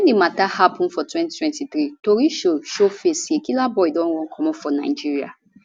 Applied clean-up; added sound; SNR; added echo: none; none; none; none.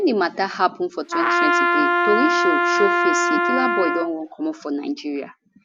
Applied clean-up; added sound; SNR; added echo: none; Trumpet; -4 dB; none.